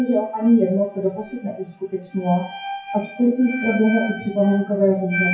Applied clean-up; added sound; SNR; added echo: classical method WPE with log-MMSE.